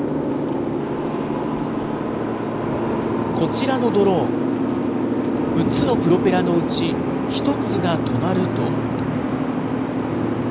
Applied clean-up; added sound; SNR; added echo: none; Boat, Water vehicle; -4 dB; none.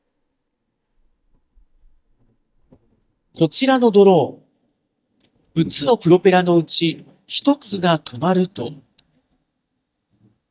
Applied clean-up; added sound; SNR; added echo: neural mask model DeepFilterNet 3.